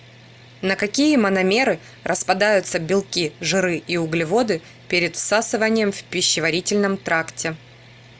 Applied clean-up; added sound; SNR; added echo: none; none; none; none.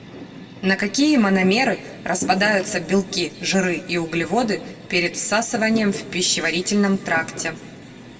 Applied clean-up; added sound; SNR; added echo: none; Fireworks; 15 dB; reverberation time 1.3 s.